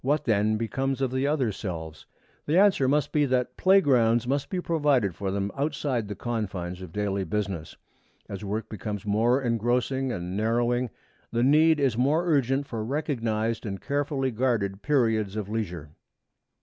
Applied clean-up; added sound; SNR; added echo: none; none; none; none.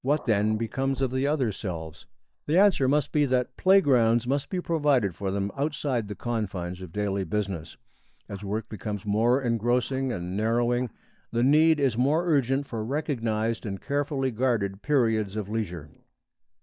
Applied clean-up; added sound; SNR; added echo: neural mask model DeepFilterNet 3.